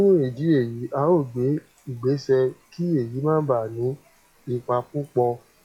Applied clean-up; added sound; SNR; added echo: classical method log-MMSE.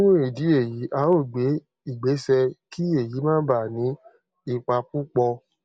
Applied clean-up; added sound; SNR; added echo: none; none; none; none.